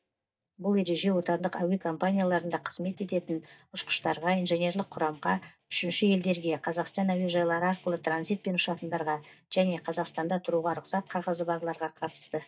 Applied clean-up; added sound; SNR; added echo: neural mask model DeepFilterNet 3.